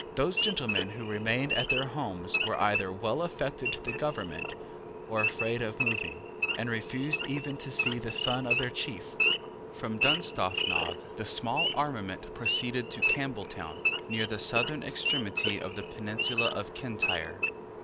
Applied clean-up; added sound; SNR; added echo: none; Idling / Wild animals; 0 dB; none.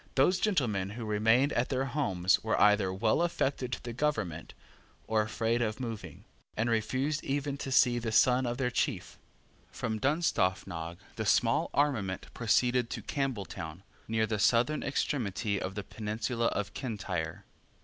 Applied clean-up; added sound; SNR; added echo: none; none; none; none.